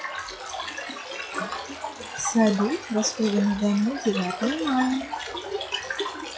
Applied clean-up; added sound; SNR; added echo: classical method log-MMSE.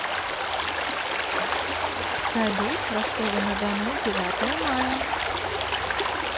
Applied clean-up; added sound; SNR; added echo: none; Stream; -5 dB; none.